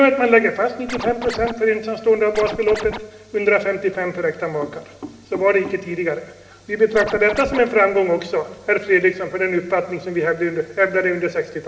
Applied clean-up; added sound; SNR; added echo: none; Scratching (performance technique); 10 dB; reverberation time 0.9 s.